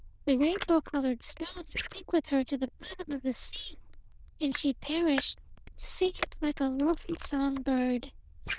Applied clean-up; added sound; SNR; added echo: neural diffusion model UNIVERSE++.